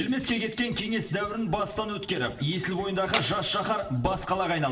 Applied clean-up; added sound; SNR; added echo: none; Tools; 3 dB; reverberation time 0.8 s.